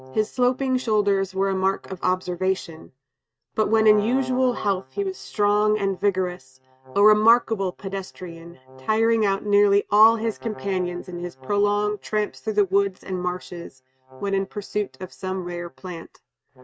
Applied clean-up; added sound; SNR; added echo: neural mask model RNNoise.